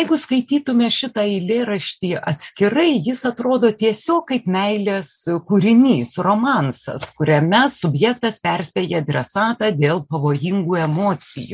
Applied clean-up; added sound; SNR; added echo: none; none; none; none.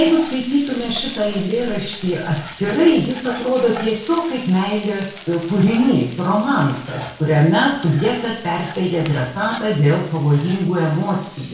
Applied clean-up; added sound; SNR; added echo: none; Frying (food); 17 dB; reverberation time 0.5 s.